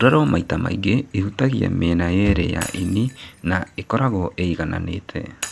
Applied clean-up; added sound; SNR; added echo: none; Shatter; 20 dB; none.